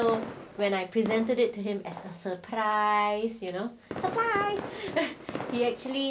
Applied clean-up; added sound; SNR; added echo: none; Fireworks; 12 dB; none.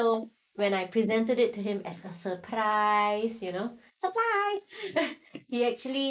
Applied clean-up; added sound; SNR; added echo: neural mask model Resemble Enhance denoiser.